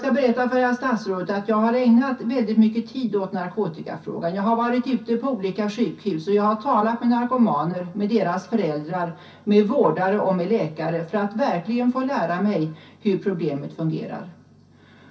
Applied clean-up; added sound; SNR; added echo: none; none; none; reverberation time 0.3 s.